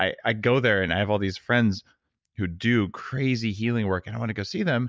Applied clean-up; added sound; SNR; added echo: none; none; none; none.